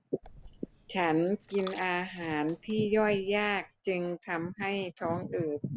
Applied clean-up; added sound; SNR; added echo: none; Coin (dropping); 20 dB; none.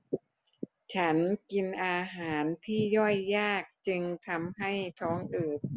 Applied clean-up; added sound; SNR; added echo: none; none; none; none.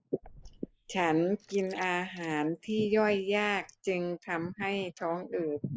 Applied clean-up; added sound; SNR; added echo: neural mask model Resemble Enhance denoiser.